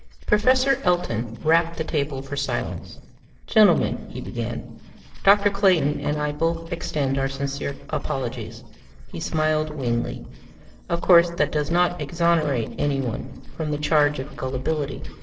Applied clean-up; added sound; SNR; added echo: neural separator model SepFormer DNS4.